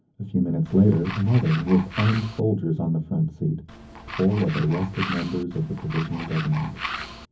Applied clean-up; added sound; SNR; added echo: none; Tools; 11 dB; reverberation time 0.3 s.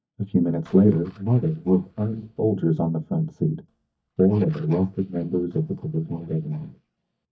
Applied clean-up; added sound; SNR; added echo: neural mask model DeepFilterNet 3.